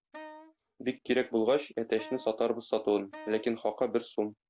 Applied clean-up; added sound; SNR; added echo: none; Wind instrument, woodwind instrument; 19 dB; none.